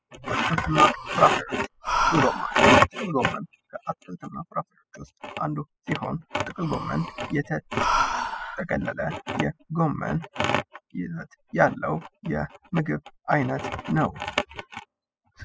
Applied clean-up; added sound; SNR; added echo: classical method spectral subtraction.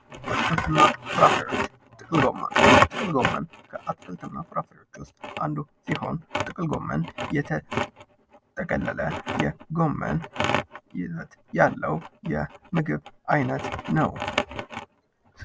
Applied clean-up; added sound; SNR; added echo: none; none; none; none.